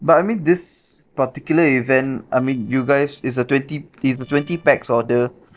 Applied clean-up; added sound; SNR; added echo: neural separator model SepFormer DNS4.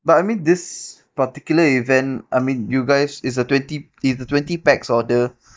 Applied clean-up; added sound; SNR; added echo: neural mask model DeepFilterNet 3.